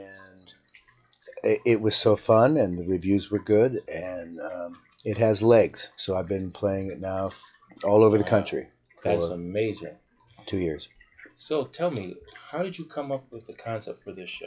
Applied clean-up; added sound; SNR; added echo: classical method log-MMSE.